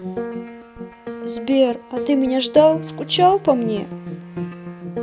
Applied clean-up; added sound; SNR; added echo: none; Piano; 10 dB; none.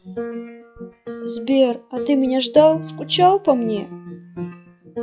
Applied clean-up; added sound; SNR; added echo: classical method log-MMSE.